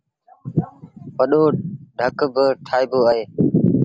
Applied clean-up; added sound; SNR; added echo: none; none; none; none.